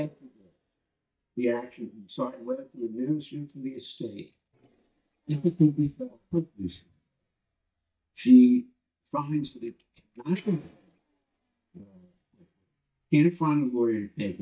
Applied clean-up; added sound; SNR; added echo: neural mask model DeepFilterNet 3.